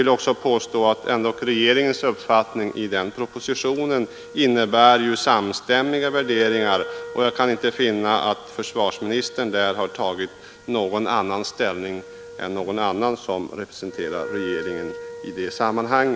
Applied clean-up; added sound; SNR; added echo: none; Wind instrument, woodwind instrument; 17 dB; none.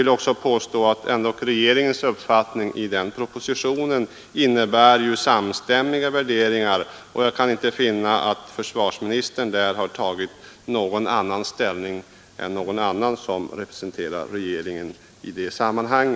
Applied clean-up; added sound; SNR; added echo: none; none; none; none.